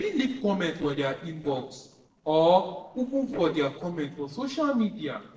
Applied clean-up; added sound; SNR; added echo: neural separator model SepFormer DNS4.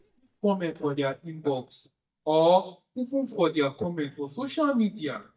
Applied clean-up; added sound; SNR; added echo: neural mask model DeepFilterNet 3.